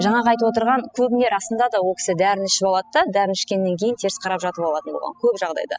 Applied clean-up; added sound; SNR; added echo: classical method spectral subtraction.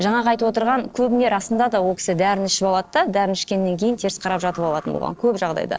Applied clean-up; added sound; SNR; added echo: neural separator model SepFormer DNS4.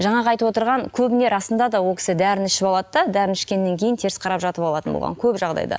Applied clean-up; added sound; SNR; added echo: none; none; none; none.